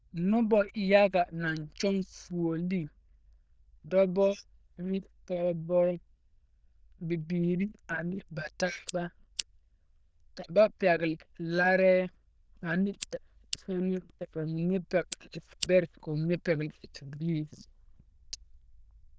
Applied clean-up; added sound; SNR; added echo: neural diffusion model UNIVERSE++.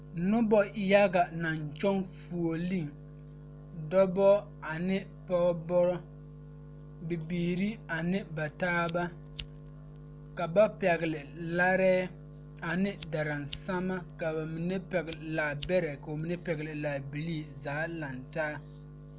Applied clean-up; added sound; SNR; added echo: none; Fire; 16 dB; none.